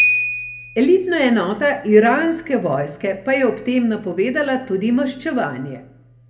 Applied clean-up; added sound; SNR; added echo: none; Piano; 10 dB; reverberation time 0.3 s.